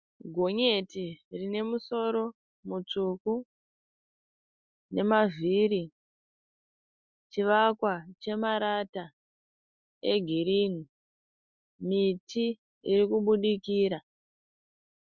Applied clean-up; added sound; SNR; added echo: none; none; none; none.